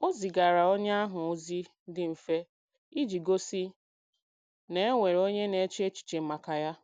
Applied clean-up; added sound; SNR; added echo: none; none; none; none.